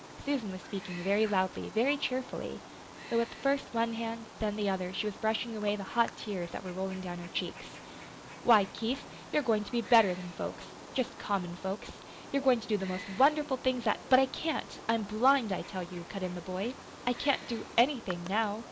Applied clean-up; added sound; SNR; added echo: none; Wild animals; 15 dB; none.